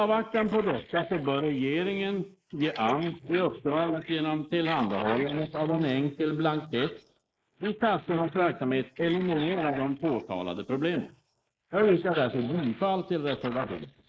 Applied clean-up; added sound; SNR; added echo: neural mask model Resemble Enhance denoiser.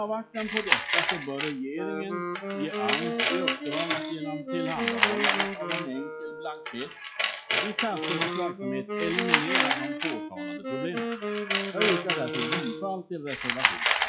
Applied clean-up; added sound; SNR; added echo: classical method log-MMSE.